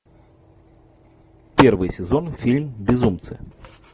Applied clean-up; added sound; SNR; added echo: none; none; none; none.